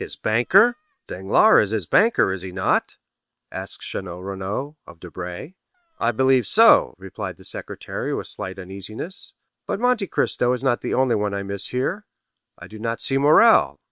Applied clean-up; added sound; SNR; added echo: neural separator model SepFormer WHAM!.